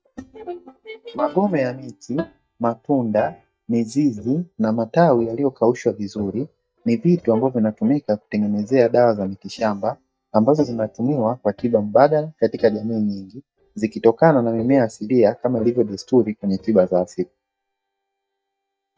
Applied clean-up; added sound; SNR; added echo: neural mask model DeepFilterNet 3.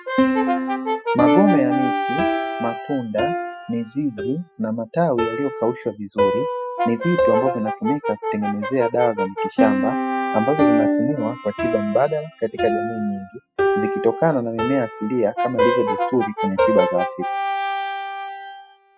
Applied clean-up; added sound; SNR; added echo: classical method spectral subtraction.